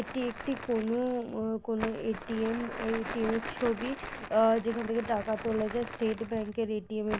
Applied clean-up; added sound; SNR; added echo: none; Crumpling, crinkling; 10 dB; none.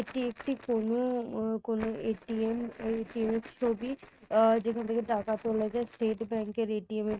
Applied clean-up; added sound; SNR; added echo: neural mask model RNNoise.